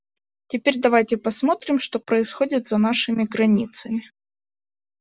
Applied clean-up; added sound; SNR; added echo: none; none; none; none.